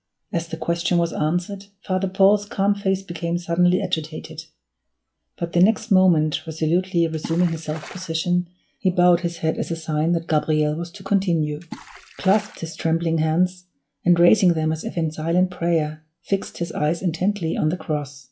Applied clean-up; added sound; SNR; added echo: classical method log-MMSE.